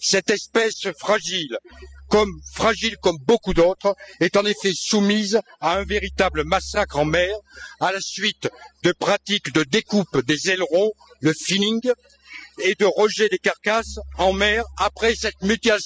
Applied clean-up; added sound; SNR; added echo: classical method spectral subtraction.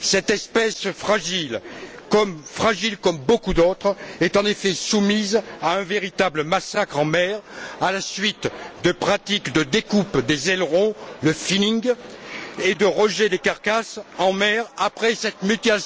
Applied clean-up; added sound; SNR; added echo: none; none; none; none.